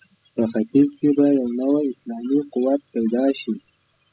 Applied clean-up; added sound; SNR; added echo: classical method spectral subtraction.